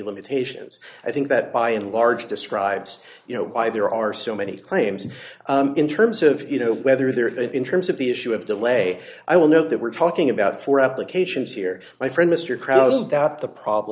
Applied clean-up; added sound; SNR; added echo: neural mask model Resemble Enhance denoiser.